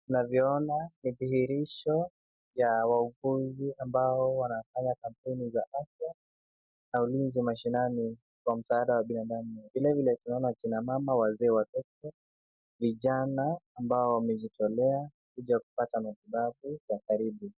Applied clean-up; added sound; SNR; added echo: none; none; none; none.